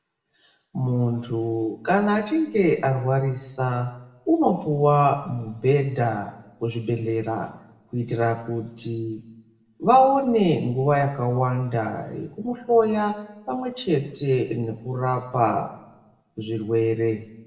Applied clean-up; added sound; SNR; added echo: none; none; none; reverberation time 0.8 s.